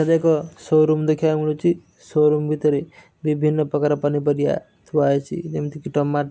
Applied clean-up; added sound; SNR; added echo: none; none; none; none.